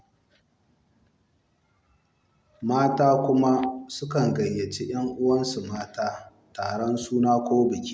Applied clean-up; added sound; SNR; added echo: none; none; none; none.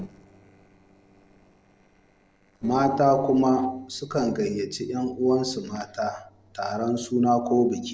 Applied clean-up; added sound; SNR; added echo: neural separator model SepFormer DNS4.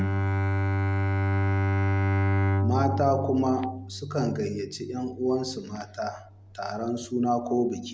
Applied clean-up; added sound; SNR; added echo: none; Bowed string instrument; -2 dB; none.